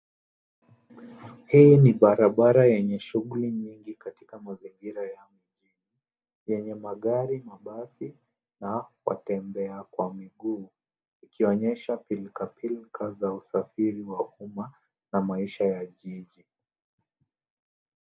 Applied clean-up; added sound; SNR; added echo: none; none; none; none.